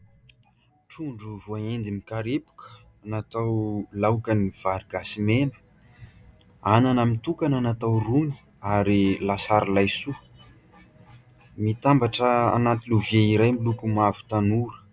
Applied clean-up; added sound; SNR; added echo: none; none; none; none.